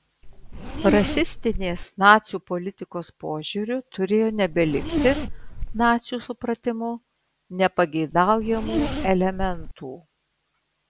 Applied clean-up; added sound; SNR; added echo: none; Zipper (clothing); 4 dB; none.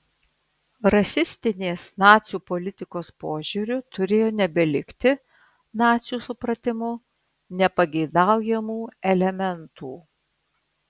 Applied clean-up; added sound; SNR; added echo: none; none; none; none.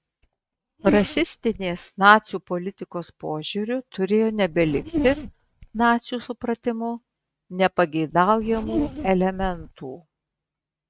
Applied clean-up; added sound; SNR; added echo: neural mask model RNNoise.